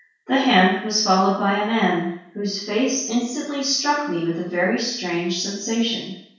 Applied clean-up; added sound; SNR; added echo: none; none; none; reverberation time 0.6 s.